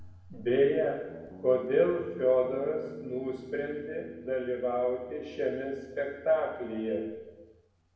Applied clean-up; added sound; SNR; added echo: none; Guitar; 20 dB; reverberation time 1.1 s.